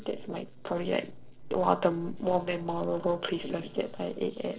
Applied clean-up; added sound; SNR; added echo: neural separator model SepFormer DNS4.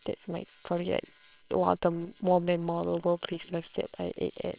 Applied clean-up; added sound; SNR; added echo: neural separator model SepFormer WHAMR!.